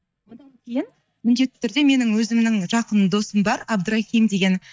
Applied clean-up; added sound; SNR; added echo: neural mask model DeepFilterNet 3.